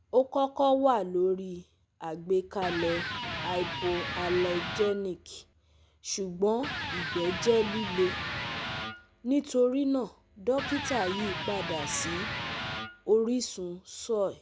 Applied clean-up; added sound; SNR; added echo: none; Electric guitar; 6 dB; none.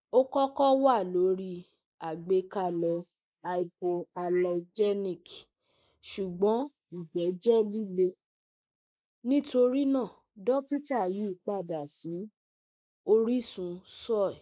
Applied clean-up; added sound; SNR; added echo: neural mask model Resemble Enhance denoiser.